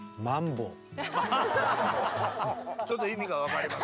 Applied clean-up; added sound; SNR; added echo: none; none; none; none.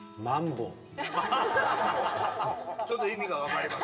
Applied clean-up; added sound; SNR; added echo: none; none; none; reverberation time 1.4 s.